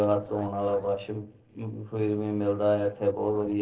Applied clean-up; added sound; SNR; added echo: neural separator model SepFormer DNS4.